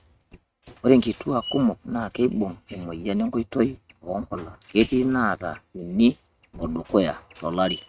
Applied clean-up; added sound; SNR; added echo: neural mask model RNNoise.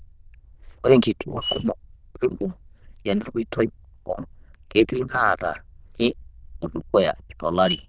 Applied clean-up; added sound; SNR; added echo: neural diffusion model UNIVERSE++.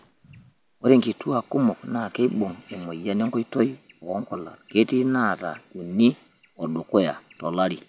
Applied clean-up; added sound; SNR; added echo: none; none; none; none.